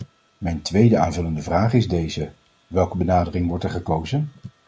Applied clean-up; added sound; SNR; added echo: none; none; none; none.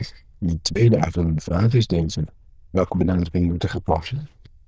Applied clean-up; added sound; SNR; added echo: neural diffusion model UNIVERSE++.